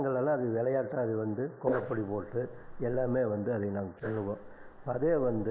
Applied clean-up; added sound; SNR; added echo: neural mask model Resemble Enhance denoiser.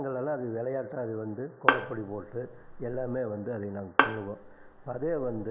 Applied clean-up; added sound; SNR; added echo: none; Bowed string instrument; -2 dB; none.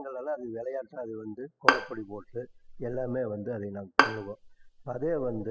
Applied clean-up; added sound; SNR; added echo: classical method spectral subtraction.